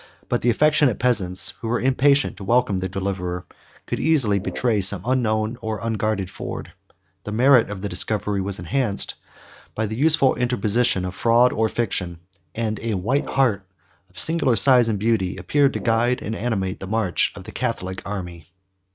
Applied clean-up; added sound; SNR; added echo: neural mask model RNNoise.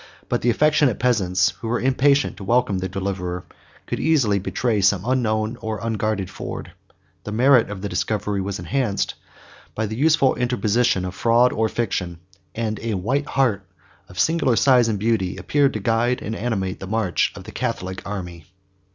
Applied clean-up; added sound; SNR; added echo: none; none; none; none.